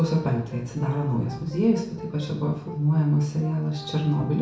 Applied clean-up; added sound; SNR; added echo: none; Brass instrument; 16 dB; reverberation time 0.6 s.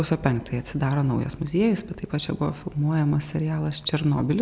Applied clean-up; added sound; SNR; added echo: none; none; none; none.